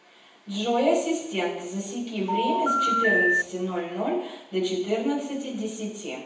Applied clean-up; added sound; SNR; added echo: none; Telephone; -3 dB; reverberation time 0.9 s.